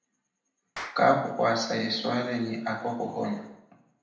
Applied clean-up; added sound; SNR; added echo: none; Clapping; 19 dB; reverberation time 0.7 s.